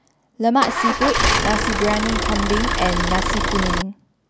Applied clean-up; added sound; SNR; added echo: none; Idling / Engine starting / Motor vehicle (road); -3 dB; none.